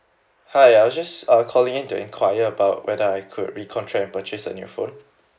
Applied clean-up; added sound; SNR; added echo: neural mask model Resemble Enhance denoiser.